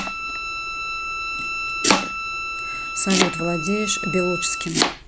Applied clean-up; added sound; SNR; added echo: none; Domestic sounds, home sounds + Bowed string instrument; -3 dB; none.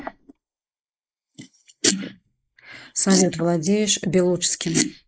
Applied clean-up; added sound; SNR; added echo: neural mask model Resemble Enhance denoiser.